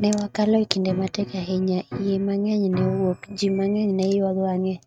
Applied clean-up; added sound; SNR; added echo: neural mask model RNNoise.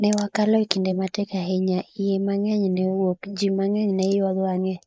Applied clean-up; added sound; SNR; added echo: neural mask model Resemble Enhance denoiser.